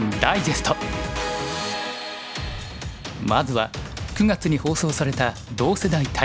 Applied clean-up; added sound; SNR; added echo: none; none; none; none.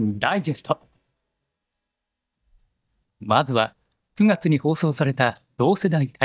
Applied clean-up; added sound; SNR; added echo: neural mask model DeepFilterNet 3.